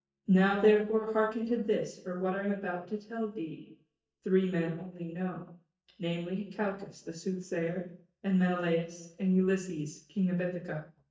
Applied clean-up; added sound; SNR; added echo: neural mask model DeepFilterNet 3.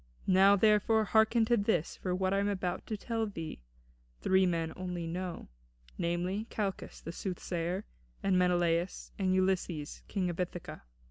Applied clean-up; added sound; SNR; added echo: none; none; none; none.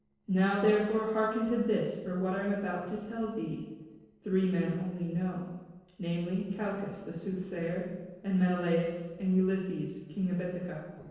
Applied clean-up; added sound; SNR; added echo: neural separator model SepFormer DNS4.